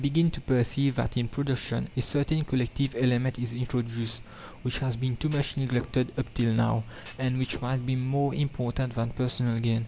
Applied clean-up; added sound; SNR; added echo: none; Thump, thud; 17 dB; none.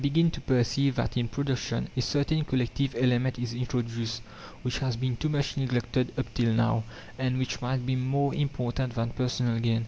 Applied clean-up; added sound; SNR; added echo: none; none; none; none.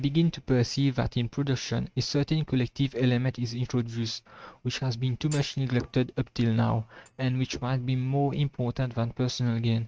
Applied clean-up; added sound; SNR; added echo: neural mask model RNNoise.